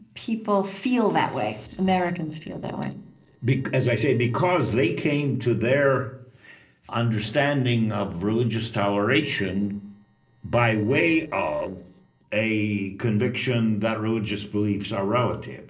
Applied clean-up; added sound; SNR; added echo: neural separator model SepFormer DNS4.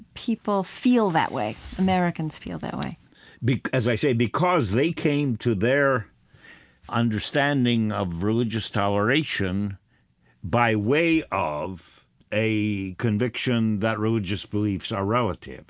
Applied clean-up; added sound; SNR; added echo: none; none; none; none.